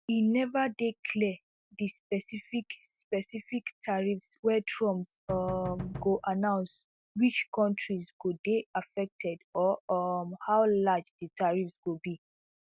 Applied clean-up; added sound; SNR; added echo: none; Knock; 11 dB; none.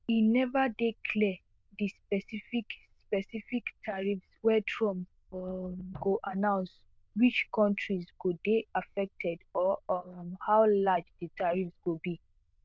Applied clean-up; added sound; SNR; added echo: neural diffusion model UNIVERSE++.